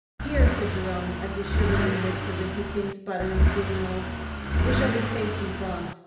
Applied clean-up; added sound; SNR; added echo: none; Accelerating, revving, vroom / Car; -4 dB; reverberation time 0.8 s.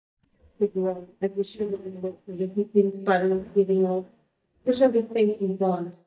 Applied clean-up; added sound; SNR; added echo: neural mask model DeepFilterNet 3.